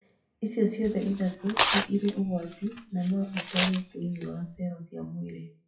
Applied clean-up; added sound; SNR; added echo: classical method WPE with log-MMSE.